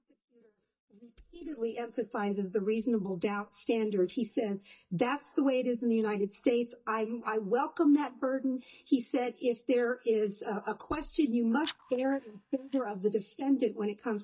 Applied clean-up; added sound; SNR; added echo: neural mask model DeepFilterNet 3.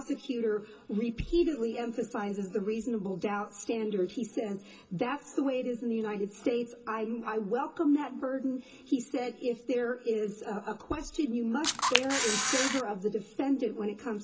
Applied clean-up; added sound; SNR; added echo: none; Camera; -3 dB; reverberation time 0.2 s.